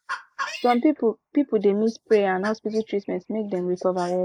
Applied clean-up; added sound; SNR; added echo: neural mask model Resemble Enhance denoiser.